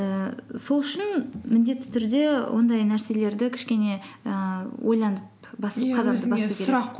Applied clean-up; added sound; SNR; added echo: none; none; none; none.